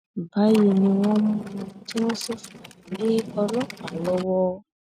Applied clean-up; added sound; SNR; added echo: neural mask model RNNoise.